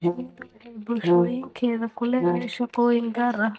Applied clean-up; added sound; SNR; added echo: neural mask model DeepFilterNet 3.